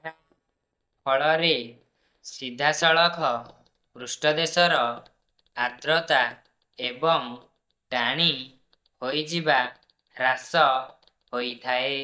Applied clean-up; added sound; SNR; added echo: neural mask model DeepFilterNet 3.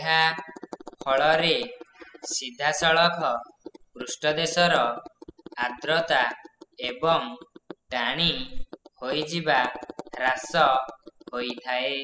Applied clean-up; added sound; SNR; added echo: classical method spectral subtraction.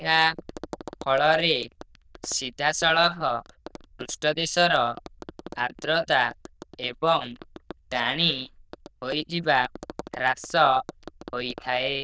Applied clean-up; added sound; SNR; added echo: neural diffusion model UNIVERSE++.